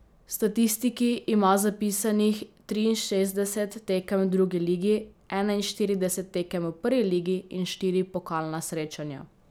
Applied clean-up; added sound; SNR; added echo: none; none; none; none.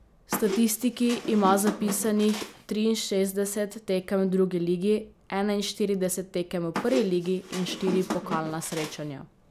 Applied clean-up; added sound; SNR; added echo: none; Squeak; 8 dB; none.